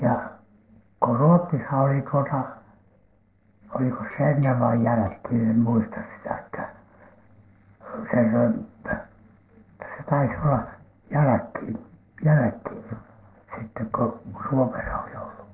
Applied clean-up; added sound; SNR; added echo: neural separator model SepFormer DNS4.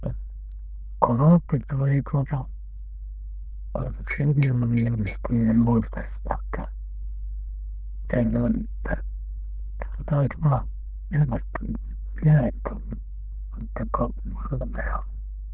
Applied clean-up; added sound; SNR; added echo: neural diffusion model UNIVERSE++.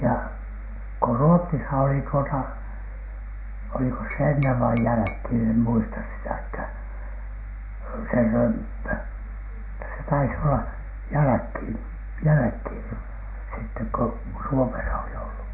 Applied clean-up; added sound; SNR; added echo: none; Tap; 14 dB; none.